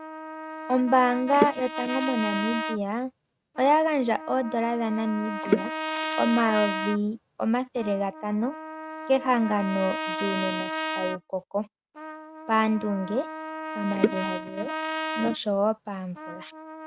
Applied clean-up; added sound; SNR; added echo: neural mask model RNNoise.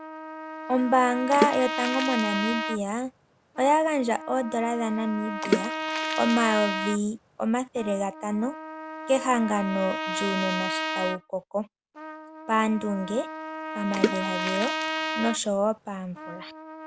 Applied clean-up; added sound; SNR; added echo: none; Water / Splash, splatter + Trumpet; 4 dB; none.